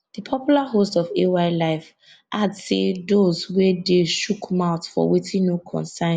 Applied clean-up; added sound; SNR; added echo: none; none; none; none.